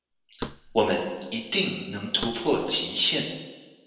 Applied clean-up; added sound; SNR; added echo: none; Thump, thud; 14 dB; reverberation time 0.9 s.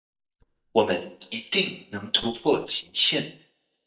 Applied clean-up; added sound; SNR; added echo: neural mask model DeepFilterNet 3.